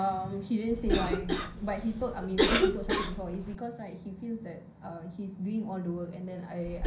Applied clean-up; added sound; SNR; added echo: none; Cough; 0 dB; reverberation time 0.6 s.